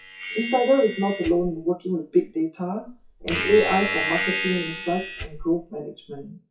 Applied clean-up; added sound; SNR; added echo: classical method WPE with log-MMSE.